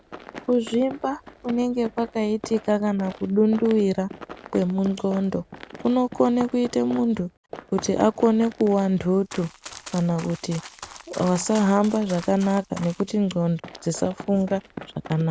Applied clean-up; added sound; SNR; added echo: none; Run; 17 dB; none.